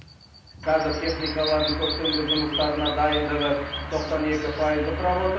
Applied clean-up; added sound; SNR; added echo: none; Bird vocalization, bird call, bird song; 9 dB; reverberation time 0.9 s.